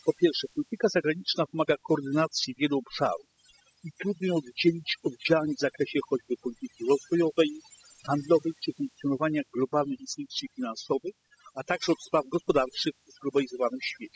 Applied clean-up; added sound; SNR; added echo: classical method spectral subtraction.